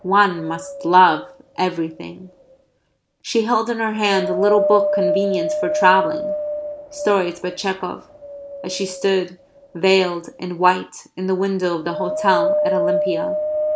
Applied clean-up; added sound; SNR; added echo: none; Wind; 4 dB; none.